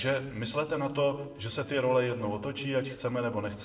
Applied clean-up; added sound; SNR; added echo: neural separator model SepFormer DNS4.